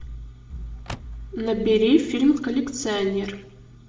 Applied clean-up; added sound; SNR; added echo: none; Car; 19 dB; reverberation time 0.7 s.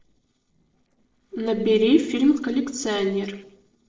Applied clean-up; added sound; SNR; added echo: neural separator model SepFormer DNS4.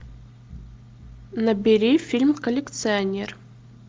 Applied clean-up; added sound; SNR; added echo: none; none; none; none.